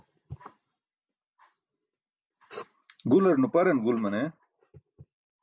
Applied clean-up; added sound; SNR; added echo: none; none; none; none.